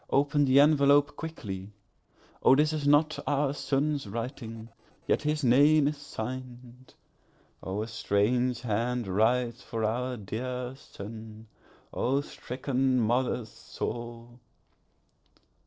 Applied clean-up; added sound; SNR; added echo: neural separator model SepFormer DNS4.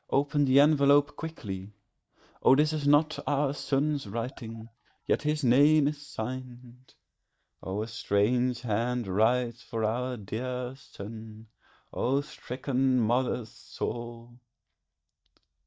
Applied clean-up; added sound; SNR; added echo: neural mask model DeepFilterNet 3.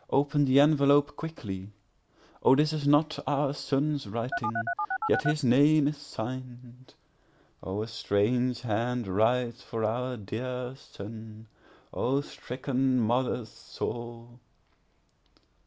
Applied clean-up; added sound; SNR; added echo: none; Telephone; 2 dB; none.